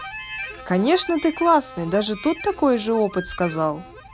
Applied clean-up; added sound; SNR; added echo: none; Harmonica; 15 dB; none.